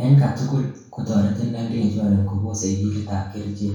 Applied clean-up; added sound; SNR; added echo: none; none; none; reverberation time 0.6 s.